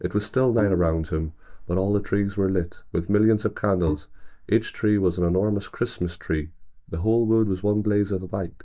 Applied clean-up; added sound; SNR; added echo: neural mask model DeepFilterNet 3.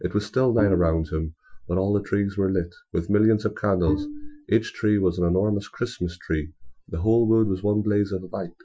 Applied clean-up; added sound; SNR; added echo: classical method Wiener filter.